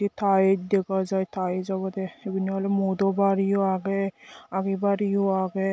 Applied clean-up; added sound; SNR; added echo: none; none; none; none.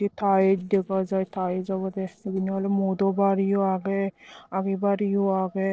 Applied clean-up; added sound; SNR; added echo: neural separator model SepFormer DNS4.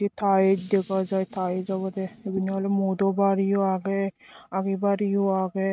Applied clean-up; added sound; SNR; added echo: neural mask model RNNoise.